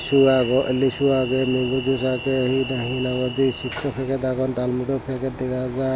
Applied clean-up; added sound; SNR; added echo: none; Train; 12 dB; none.